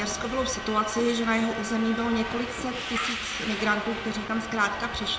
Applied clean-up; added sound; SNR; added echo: none; Subway, metro, underground; 6 dB; reverberation time 1.1 s.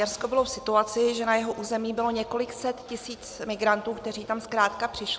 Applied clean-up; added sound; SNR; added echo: none; none; none; none.